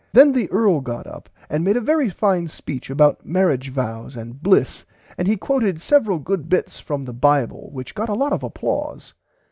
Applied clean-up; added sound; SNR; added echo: none; none; none; none.